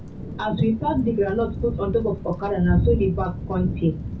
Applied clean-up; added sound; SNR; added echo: none; Thunder / Rain; 5 dB; reverberation time 0.3 s.